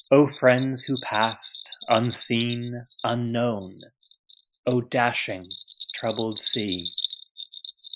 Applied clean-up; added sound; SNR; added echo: classical method Wiener filter.